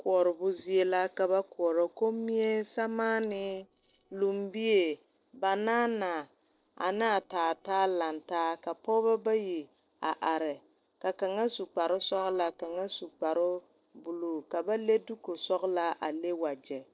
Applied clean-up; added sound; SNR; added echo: neural separator model SepFormer DNS4.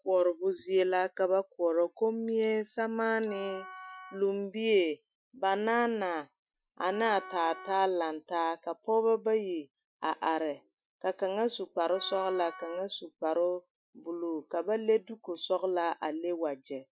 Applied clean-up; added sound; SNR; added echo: classical method Wiener filter.